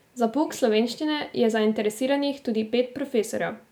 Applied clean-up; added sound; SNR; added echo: none; none; none; none.